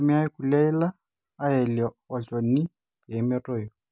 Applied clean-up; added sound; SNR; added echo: none; none; none; none.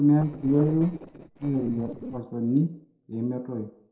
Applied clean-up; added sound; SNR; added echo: neural separator model SepFormer DNS4.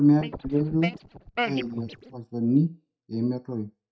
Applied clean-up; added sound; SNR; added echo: neural mask model DeepFilterNet 3.